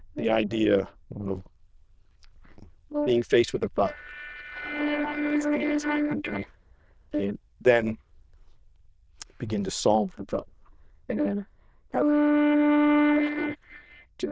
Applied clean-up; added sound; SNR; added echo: neural diffusion model UNIVERSE++.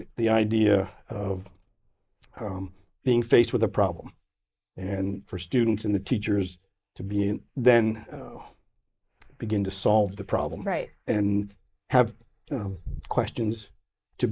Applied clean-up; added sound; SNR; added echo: neural mask model Resemble Enhance denoiser.